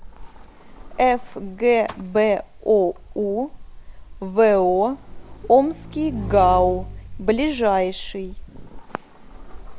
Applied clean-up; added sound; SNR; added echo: none; Sliding door + Motorcycle / Engine; 13 dB; none.